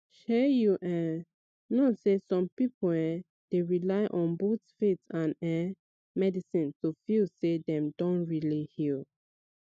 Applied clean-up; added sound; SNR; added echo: none; none; none; none.